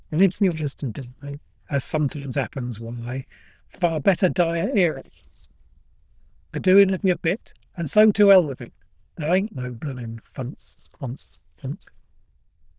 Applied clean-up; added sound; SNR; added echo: neural diffusion model UNIVERSE++.